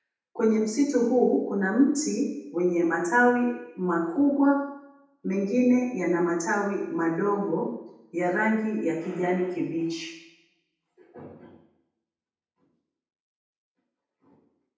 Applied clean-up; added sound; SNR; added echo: none; none; none; reverberation time 0.8 s.